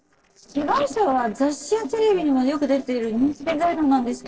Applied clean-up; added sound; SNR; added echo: neural separator model SepFormer DNS4.